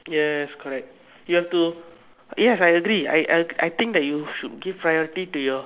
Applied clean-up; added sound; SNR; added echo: none; none; none; none.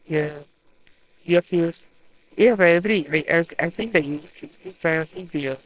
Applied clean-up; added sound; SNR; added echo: neural separator model SepFormer WHAMR!.